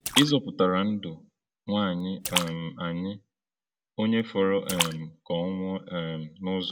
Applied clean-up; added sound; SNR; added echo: none; Splash, splatter; 8 dB; none.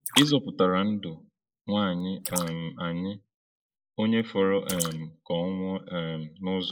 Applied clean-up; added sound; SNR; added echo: neural mask model Resemble Enhance denoiser.